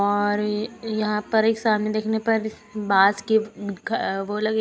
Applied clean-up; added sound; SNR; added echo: none; none; none; none.